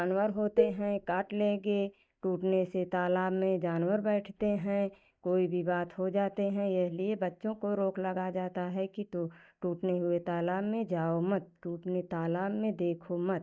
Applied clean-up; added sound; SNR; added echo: neural mask model DeepFilterNet 3.